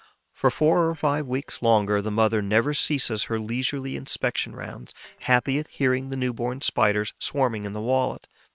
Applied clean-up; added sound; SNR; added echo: neural separator model SepFormer WHAM!.